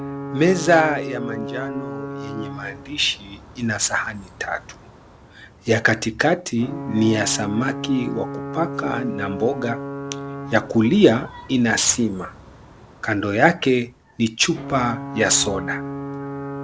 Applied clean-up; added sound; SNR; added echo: none; Alarm / Ocean / Boat, Water vehicle; 10 dB; none.